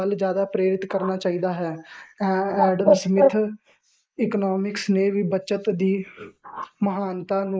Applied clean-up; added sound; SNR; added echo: neural mask model Resemble Enhance denoiser.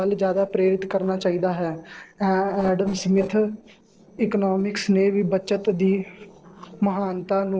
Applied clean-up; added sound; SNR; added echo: neural separator model SepFormer DNS4.